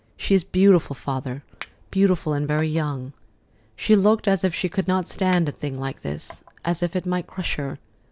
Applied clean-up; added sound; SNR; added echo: none; Chink, clink; 13 dB; none.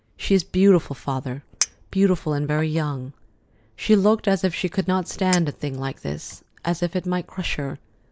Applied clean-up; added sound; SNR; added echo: neural mask model Resemble Enhance denoiser.